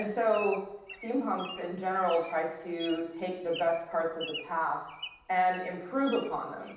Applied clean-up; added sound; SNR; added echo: none; Bird vocalization, bird call, bird song; 16 dB; reverberation time 0.9 s.